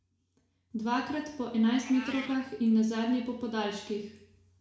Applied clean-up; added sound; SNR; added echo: none; Meow; 20 dB; reverberation time 0.6 s.